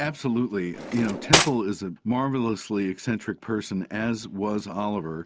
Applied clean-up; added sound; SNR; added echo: none; Cutlery, silverware; -2 dB; none.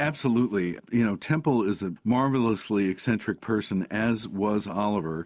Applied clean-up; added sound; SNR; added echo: none; none; none; none.